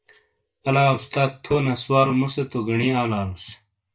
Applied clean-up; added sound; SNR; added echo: neural mask model DeepFilterNet 3.